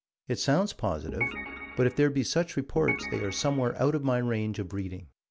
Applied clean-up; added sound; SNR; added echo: none; Organ; 7 dB; none.